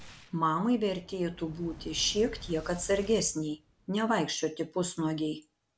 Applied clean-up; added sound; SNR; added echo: none; Boom; 18 dB; none.